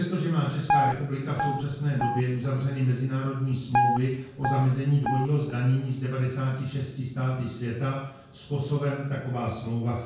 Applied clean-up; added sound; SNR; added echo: none; Guitar; 1 dB; reverberation time 0.6 s.